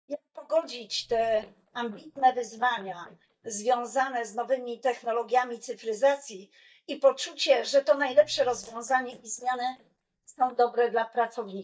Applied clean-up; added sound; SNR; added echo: neural mask model DeepFilterNet 3.